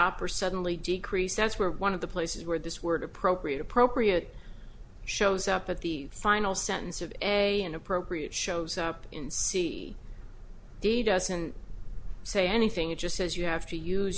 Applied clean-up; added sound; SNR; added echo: none; none; none; none.